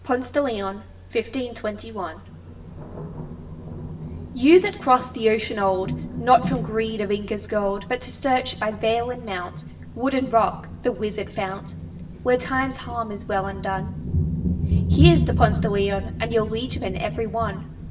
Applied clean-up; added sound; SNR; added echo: none; Thunder; 4 dB; reverberation time 0.7 s.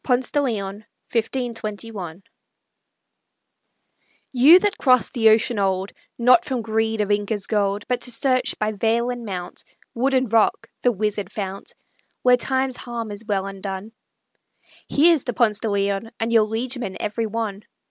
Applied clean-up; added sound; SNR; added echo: none; none; none; none.